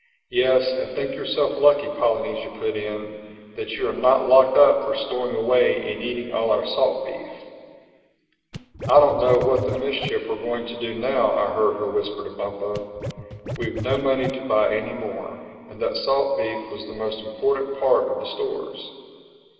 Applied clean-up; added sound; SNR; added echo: none; Scratching (performance technique); 10 dB; reverberation time 2.7 s.